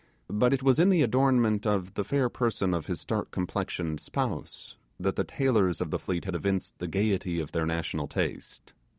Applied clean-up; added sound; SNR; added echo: none; none; none; none.